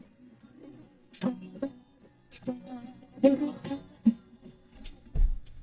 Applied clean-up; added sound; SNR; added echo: neural mask model DeepFilterNet 3.